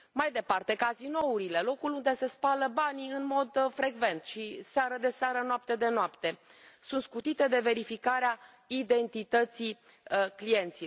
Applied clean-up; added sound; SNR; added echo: none; none; none; none.